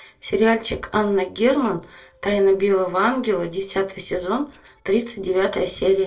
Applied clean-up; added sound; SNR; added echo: neural separator model SepFormer DNS4.